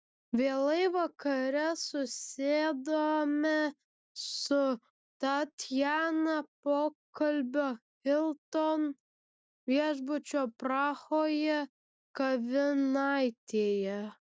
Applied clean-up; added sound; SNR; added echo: none; none; none; none.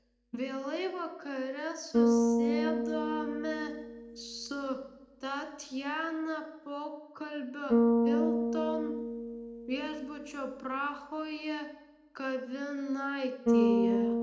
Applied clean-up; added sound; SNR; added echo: none; Bass guitar; -4 dB; reverberation time 0.7 s.